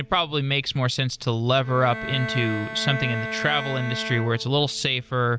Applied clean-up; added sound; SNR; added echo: none; Bowed string instrument; 10 dB; none.